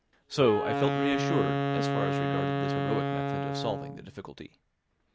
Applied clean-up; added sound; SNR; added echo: none; Wind instrument, woodwind instrument; -2 dB; none.